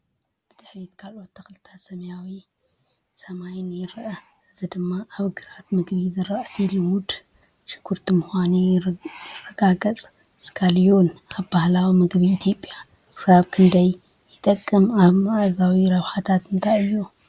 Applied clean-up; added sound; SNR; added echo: none; none; none; none.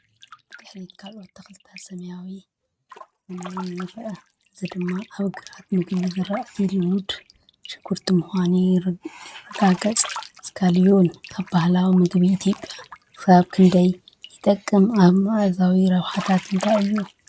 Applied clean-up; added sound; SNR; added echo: neural mask model RNNoise.